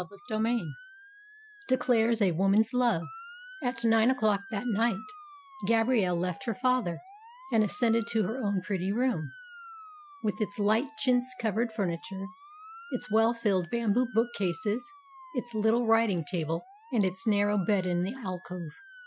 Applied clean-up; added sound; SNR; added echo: classical method Wiener filter.